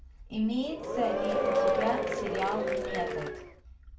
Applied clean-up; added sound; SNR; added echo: none; Applause / Crowd / Cheering; -3 dB; reverberation time 0.4 s.